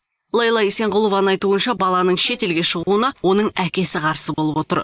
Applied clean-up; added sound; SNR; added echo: neural mask model Resemble Enhance denoiser.